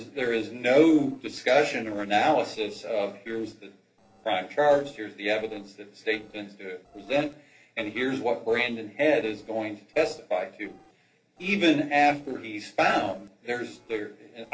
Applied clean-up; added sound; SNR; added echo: neural separator model SepFormer DNS4.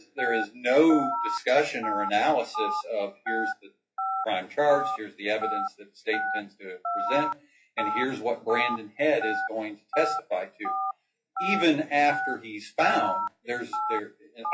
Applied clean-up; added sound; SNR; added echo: classical method WPE with log-MMSE.